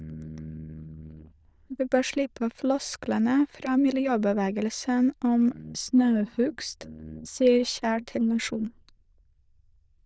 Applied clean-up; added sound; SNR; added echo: neural diffusion model UNIVERSE++.